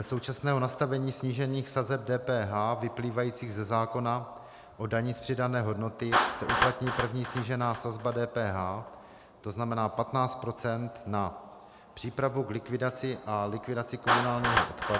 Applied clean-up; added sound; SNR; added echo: none; Clapping; 5 dB; none.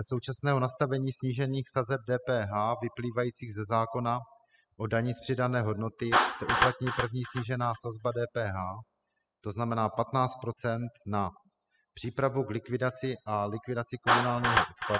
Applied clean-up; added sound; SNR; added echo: classical method spectral subtraction.